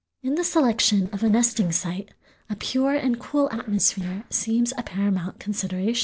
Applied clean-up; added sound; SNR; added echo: neural separator model SepFormer DNS4.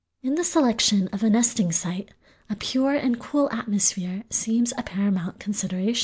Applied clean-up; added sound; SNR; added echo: none; none; none; none.